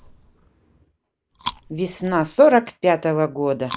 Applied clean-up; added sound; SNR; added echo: neural mask model Resemble Enhance denoiser.